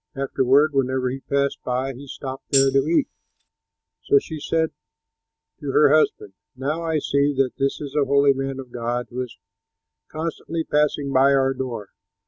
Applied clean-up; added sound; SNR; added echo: none; Tambourine; 7 dB; none.